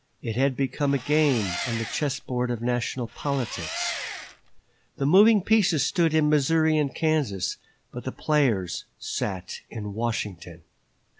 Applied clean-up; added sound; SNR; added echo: none; Engine; 10 dB; none.